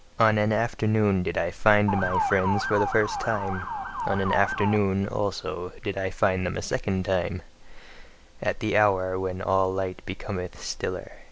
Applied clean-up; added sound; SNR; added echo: none; Motor vehicle (road) / Siren; 3 dB; none.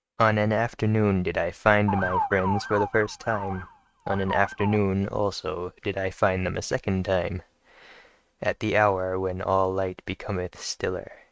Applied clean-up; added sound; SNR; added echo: neural mask model RNNoise.